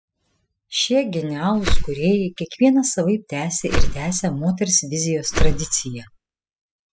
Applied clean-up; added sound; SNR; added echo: classical method spectral subtraction.